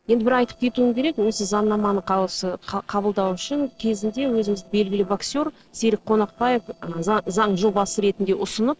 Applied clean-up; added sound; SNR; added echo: neural separator model SepFormer DNS4.